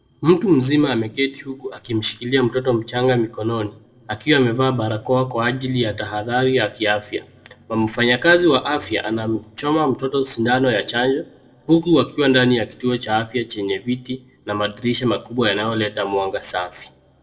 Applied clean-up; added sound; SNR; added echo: neural separator model SepFormer DNS4.